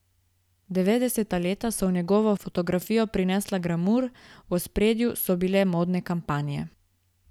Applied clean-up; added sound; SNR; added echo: none; none; none; none.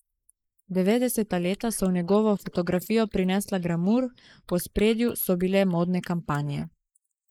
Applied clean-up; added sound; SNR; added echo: neural mask model Resemble Enhance denoiser.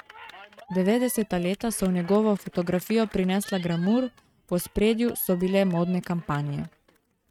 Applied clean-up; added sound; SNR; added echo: neural mask model RNNoise.